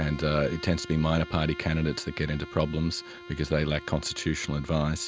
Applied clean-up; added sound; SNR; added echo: none; Bowed string instrument; 16 dB; none.